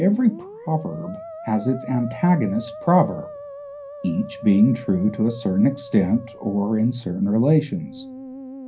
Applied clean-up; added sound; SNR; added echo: none; Musical instrument; 16 dB; reverberation time 0.3 s.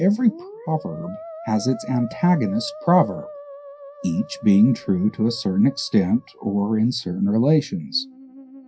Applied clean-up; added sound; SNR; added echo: classical method WPE with log-MMSE.